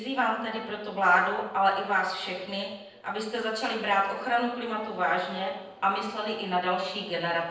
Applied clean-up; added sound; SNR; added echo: neural separator model SepFormer DNS4.